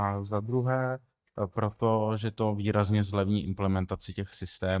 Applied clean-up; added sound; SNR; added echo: neural mask model DeepFilterNet 3.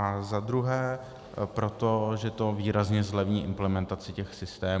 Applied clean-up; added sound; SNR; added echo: none; none; none; none.